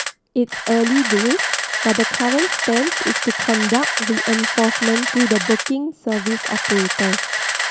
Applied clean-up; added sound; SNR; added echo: none; Camera; 2 dB; none.